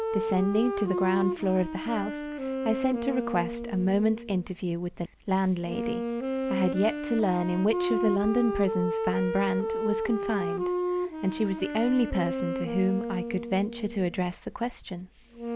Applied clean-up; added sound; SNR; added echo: none; Wind instrument, woodwind instrument; 4 dB; none.